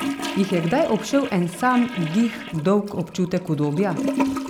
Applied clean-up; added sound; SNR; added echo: none; Toilet flush / Gurgling; 7 dB; none.